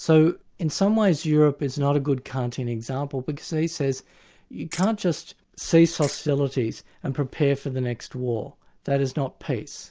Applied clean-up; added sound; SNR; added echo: none; Ratchet, pawl; 16 dB; none.